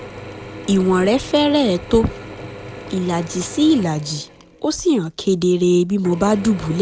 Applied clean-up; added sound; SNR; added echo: none; Drill / Mechanisms; 16 dB; none.